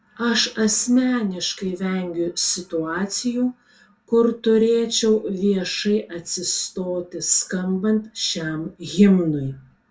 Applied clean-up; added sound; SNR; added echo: none; none; none; reverberation time 0.2 s.